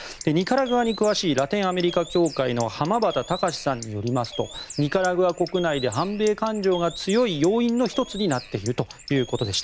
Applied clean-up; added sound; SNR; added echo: none; Bird; 16 dB; none.